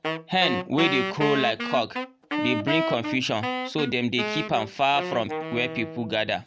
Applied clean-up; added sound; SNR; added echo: none; Wind instrument, woodwind instrument; 4 dB; none.